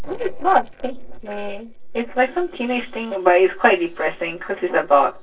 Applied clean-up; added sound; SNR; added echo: neural separator model SepFormer DNS4.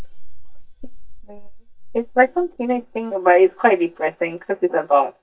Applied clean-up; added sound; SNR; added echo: neural mask model DeepFilterNet 3.